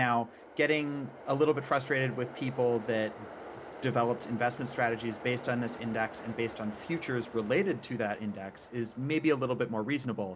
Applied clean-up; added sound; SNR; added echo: none; Train; 15 dB; none.